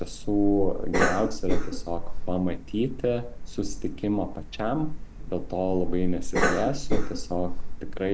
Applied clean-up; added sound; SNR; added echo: none; Cough; -2 dB; none.